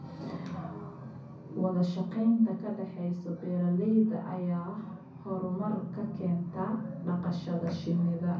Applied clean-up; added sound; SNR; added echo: none; none; none; reverberation time 0.6 s.